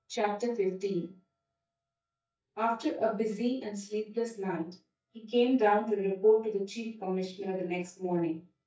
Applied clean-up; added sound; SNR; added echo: neural mask model DeepFilterNet 3.